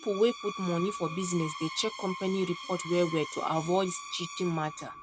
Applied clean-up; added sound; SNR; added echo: none; Screech; 10 dB; none.